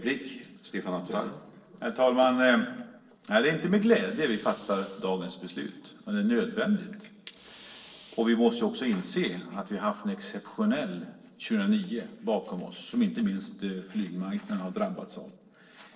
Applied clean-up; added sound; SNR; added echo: neural separator model SepFormer DNS4.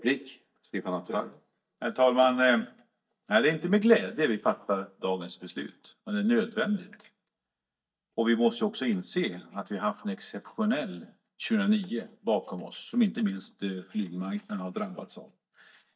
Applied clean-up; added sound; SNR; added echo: neural mask model DeepFilterNet 3.